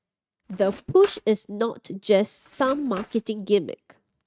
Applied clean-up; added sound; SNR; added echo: neural mask model RNNoise.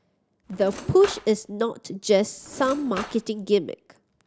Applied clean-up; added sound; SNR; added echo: none; Cutlery, silverware / Drawer open or close; 14 dB; none.